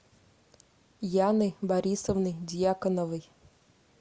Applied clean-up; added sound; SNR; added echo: none; none; none; none.